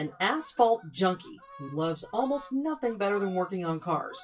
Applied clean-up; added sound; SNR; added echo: classical method WPE with log-MMSE.